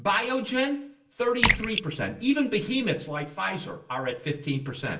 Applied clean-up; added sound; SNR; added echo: none; Splash, splatter; 1 dB; reverberation time 0.3 s.